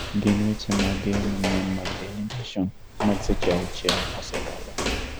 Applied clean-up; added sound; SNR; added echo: none; Walk, footsteps; 2 dB; none.